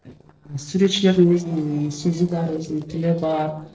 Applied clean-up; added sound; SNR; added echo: neural separator model SepFormer DNS4.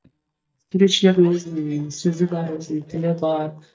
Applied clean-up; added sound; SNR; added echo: neural mask model DeepFilterNet 3.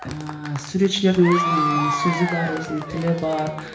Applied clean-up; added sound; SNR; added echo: none; Applause / Crowd / Cheering; 5 dB; reverberation time 1.1 s.